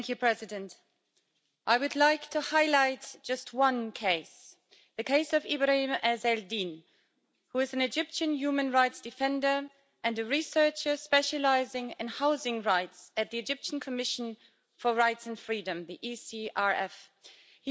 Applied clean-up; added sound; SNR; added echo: none; none; none; none.